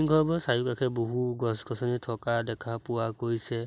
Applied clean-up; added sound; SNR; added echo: none; none; none; none.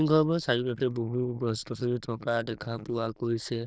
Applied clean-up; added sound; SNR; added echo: neural diffusion model UNIVERSE++.